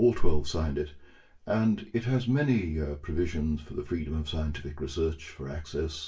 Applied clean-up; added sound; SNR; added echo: none; none; none; reverberation time 0.2 s.